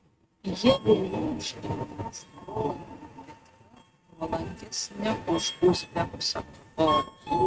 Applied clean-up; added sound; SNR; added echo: neural mask model RNNoise.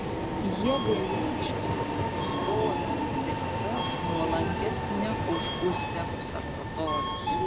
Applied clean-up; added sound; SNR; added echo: none; Subway, metro, underground; -4 dB; none.